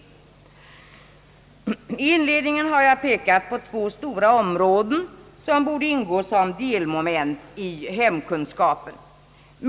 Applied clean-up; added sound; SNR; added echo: none; none; none; none.